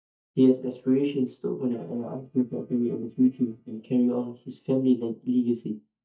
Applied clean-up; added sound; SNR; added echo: neural mask model DeepFilterNet 3.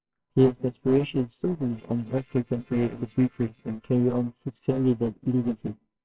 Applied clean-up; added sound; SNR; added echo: neural separator model SepFormer WHAMR!.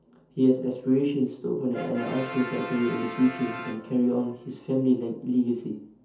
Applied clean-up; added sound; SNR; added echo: none; Brass instrument; 15 dB; reverberation time 0.5 s.